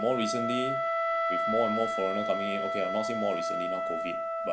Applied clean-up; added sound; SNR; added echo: none; Wind instrument, woodwind instrument; -2 dB; none.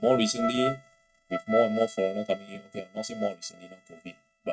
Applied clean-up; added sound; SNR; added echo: neural mask model RNNoise.